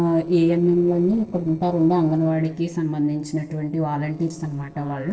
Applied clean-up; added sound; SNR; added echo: neural separator model SepFormer DNS4.